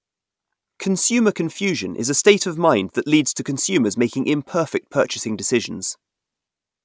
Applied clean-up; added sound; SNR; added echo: none; none; none; none.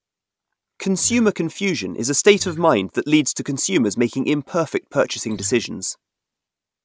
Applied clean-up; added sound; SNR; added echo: none; Acoustic guitar; 18 dB; none.